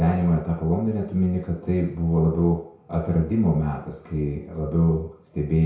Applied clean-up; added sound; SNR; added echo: none; none; none; reverberation time 0.6 s.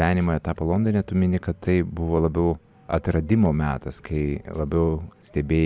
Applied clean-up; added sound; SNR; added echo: none; none; none; none.